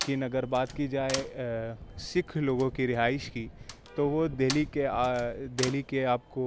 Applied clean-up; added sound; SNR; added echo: none; Slam; 14 dB; none.